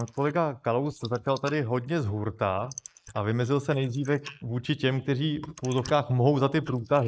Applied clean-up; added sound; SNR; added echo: neural mask model Resemble Enhance denoiser.